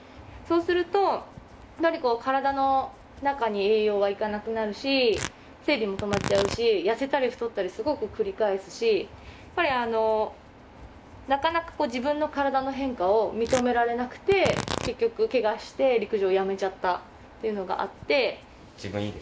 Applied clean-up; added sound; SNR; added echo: none; Tearing; 15 dB; none.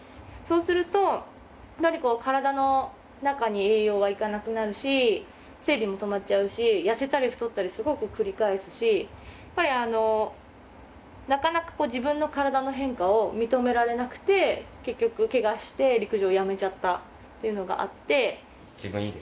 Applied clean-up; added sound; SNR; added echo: none; none; none; none.